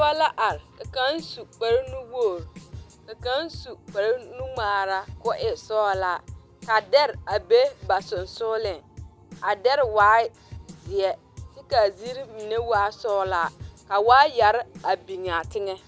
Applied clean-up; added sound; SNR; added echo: none; Drum kit; 19 dB; none.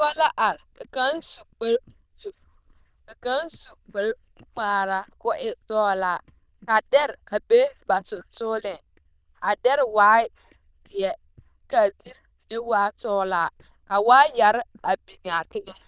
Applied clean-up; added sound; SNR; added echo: neural diffusion model UNIVERSE++.